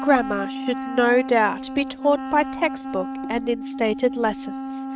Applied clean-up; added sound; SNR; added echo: neural mask model RNNoise.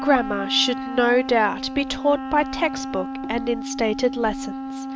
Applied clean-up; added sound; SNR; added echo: none; Wind instrument, woodwind instrument; 7 dB; none.